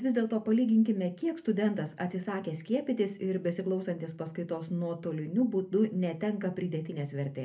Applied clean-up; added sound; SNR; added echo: none; none; none; reverberation time 0.3 s.